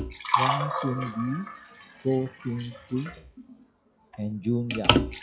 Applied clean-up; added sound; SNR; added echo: classical method log-MMSE.